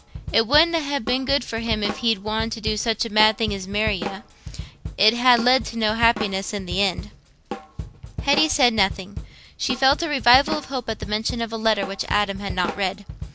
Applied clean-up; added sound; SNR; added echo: none; Drum kit; 10 dB; none.